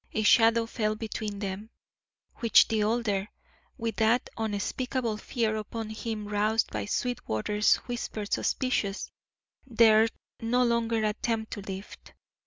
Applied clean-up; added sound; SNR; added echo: none; none; none; none.